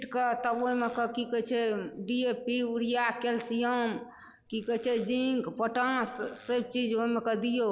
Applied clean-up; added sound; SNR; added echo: neural separator model SepFormer DNS4.